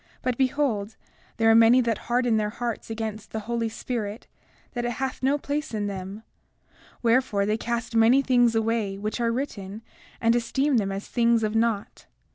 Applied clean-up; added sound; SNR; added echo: none; none; none; none.